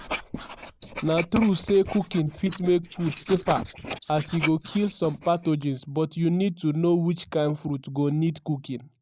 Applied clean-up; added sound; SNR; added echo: neural mask model Resemble Enhance denoiser.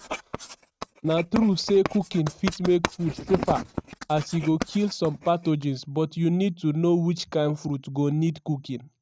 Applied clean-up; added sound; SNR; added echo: neural mask model RNNoise.